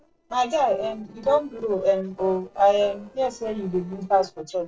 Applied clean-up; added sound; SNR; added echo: neural separator model SepFormer DNS4.